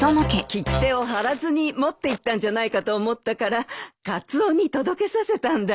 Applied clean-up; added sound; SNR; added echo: none; none; none; none.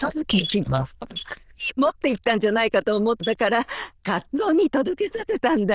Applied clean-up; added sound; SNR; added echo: neural diffusion model UNIVERSE++.